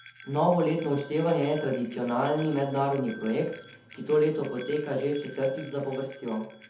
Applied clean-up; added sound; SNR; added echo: none; Bell; 17 dB; reverberation time 0.6 s.